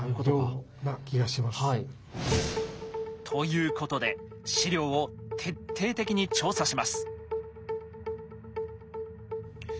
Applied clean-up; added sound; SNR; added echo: none; none; none; none.